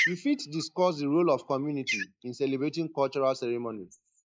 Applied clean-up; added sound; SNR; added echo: neural mask model Resemble Enhance denoiser.